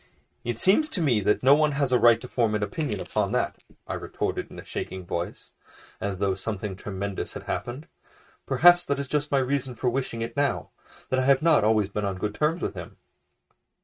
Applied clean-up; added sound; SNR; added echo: neural mask model RNNoise.